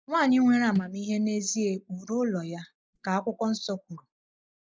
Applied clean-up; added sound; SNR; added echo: neural mask model DeepFilterNet 3.